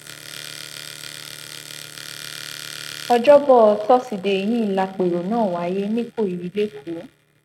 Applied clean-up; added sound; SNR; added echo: neural mask model RNNoise.